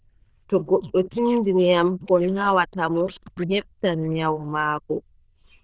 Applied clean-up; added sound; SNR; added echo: neural diffusion model UNIVERSE++.